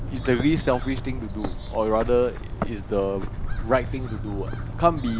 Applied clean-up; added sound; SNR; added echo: none; Bird; 4 dB; none.